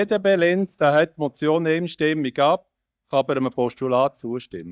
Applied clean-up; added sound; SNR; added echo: neural mask model DeepFilterNet 3.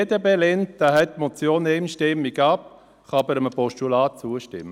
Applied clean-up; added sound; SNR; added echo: none; none; none; none.